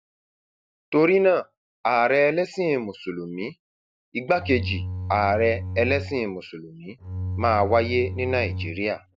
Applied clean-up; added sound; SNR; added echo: none; Bowed string instrument; 7 dB; none.